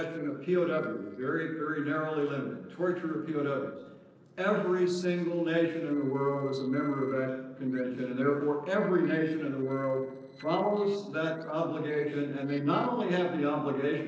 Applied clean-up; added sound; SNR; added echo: neural separator model SepFormer DNS4.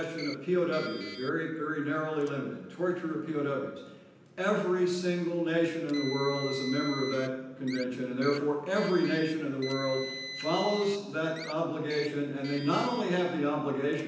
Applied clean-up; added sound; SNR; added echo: none; Car; 15 dB; reverberation time 0.9 s.